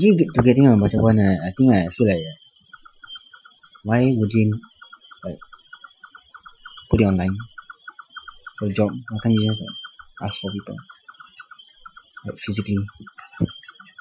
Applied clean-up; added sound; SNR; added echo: classical method Wiener filter.